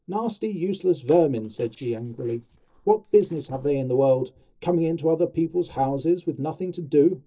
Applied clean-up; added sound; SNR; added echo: neural separator model SepFormer DNS4.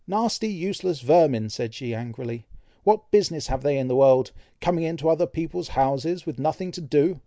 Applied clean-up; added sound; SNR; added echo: none; none; none; none.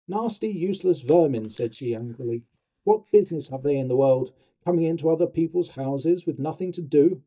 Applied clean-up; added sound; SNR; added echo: neural mask model DeepFilterNet 3.